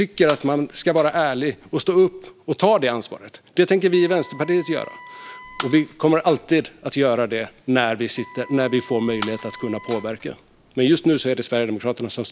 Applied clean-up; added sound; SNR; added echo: none; Wind instrument, woodwind instrument + Shatter; 16 dB; none.